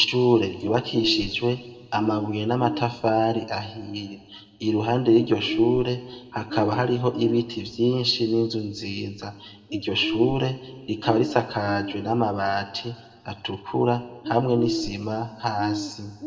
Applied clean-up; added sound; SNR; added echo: none; Bird; 10 dB; reverberation time 1.2 s.